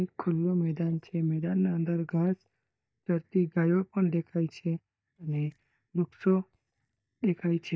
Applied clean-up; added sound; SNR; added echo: neural mask model DeepFilterNet 3.